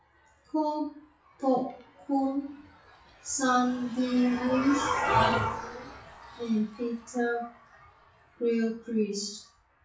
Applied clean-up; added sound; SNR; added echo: classical method WPE with log-MMSE.